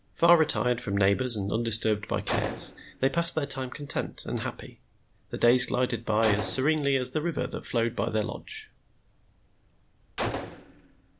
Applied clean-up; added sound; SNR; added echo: none; Gunshot, gunfire; 14 dB; none.